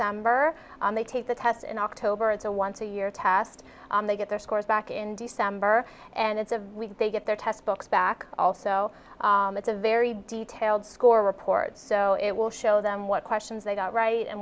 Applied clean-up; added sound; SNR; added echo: none; none; none; none.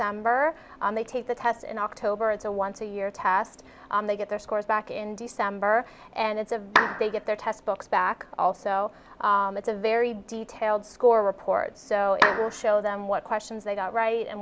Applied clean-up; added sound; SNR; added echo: none; Clapping; 0 dB; none.